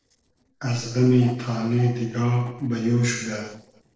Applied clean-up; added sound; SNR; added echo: neural separator model SepFormer DNS4.